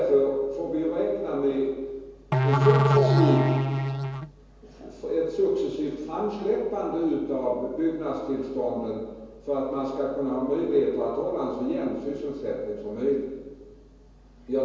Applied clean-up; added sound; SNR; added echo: none; Musical instrument; -4 dB; reverberation time 1.2 s.